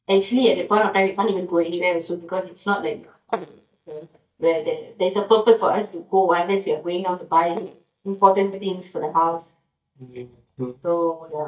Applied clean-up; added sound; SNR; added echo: neural mask model DeepFilterNet 3.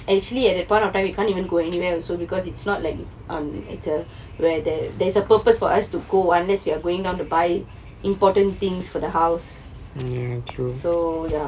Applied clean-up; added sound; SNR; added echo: none; none; none; none.